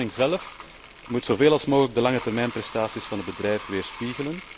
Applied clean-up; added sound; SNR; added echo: none; Bathtub (filling or washing); 14 dB; none.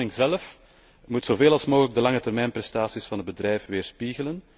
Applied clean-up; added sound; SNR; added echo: none; none; none; none.